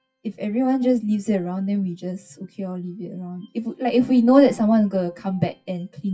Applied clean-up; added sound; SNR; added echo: classical method WPE with log-MMSE.